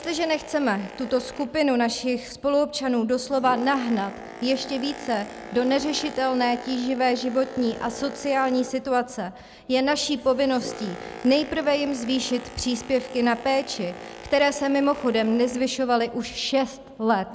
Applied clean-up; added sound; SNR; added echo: none; Boat, Water vehicle; 16 dB; none.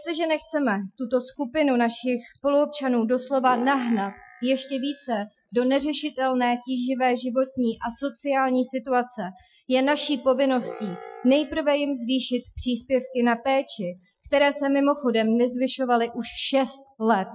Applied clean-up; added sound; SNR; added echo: classical method Wiener filter.